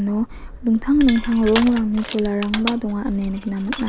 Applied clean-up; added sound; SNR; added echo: none; Crushing; 10 dB; none.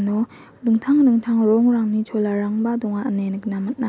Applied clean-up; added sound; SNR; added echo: none; none; none; none.